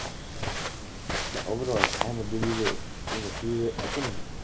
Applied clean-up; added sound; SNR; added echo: none; Walk, footsteps; -1 dB; none.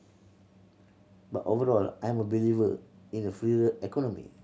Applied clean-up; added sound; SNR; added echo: none; none; none; none.